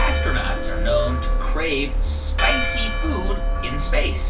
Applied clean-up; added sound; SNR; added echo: none; Church bell; 9 dB; reverberation time 0.3 s.